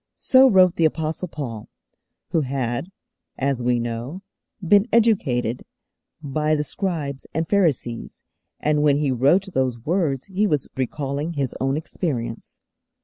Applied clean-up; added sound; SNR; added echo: none; none; none; none.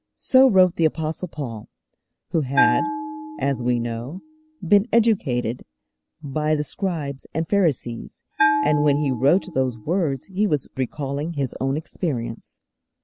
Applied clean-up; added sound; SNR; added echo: none; Bell; 8 dB; none.